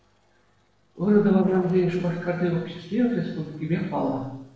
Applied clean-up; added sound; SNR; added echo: neural separator model SepFormer DNS4.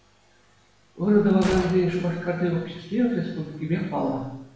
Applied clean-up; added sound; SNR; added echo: none; Gunshot, gunfire; 13 dB; reverberation time 0.9 s.